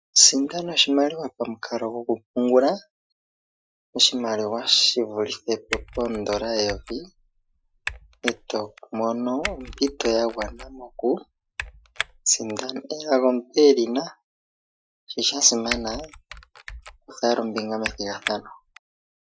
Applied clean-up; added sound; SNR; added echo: classical method Wiener filter.